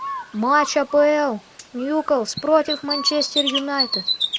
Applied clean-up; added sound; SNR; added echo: none; Bird; 6 dB; none.